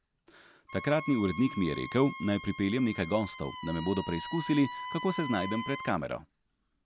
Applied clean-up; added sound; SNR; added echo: none; Wind instrument, woodwind instrument; 11 dB; none.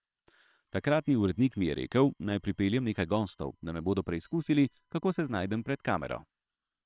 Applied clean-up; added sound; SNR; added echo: neural separator model SepFormer WHAM!.